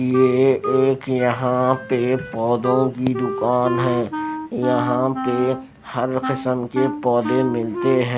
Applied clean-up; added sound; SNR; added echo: none; Wind instrument, woodwind instrument; 7 dB; none.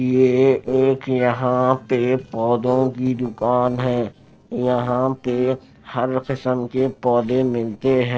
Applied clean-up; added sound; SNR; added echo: neural separator model SepFormer DNS4.